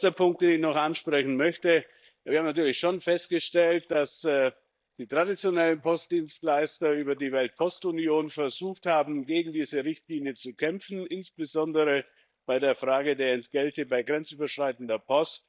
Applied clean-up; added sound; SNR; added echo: neural mask model DeepFilterNet 3.